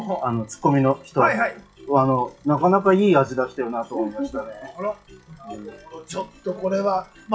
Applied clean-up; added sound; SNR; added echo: classical method WPE with log-MMSE.